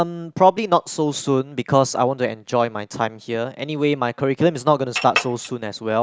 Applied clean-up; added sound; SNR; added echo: none; Chink, clink; 7 dB; none.